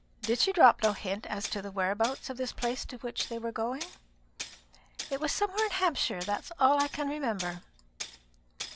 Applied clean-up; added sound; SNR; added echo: none; Tools; 14 dB; none.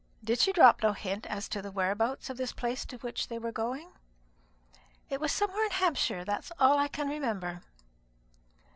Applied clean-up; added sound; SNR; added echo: none; none; none; none.